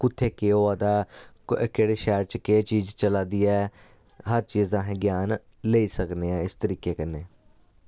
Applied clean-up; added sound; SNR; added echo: none; none; none; none.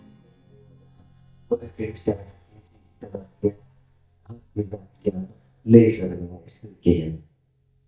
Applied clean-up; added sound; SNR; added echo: neural mask model DeepFilterNet 3.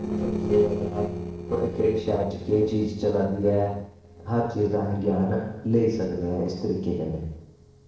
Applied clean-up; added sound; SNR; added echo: neural separator model SepFormer DNS4.